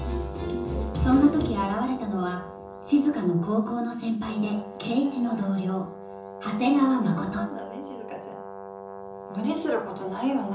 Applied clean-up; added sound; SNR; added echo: none; Brass instrument; 14 dB; reverberation time 0.7 s.